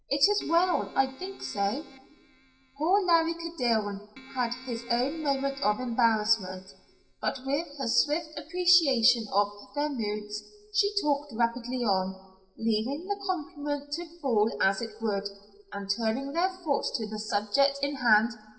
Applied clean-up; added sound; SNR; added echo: neural separator model SepFormer DNS4.